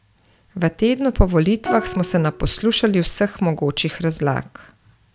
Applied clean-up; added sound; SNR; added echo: none; Plucked string instrument; 12 dB; none.